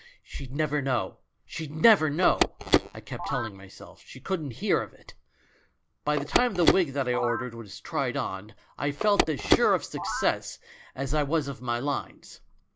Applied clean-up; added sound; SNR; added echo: none; Telephone; 2 dB; none.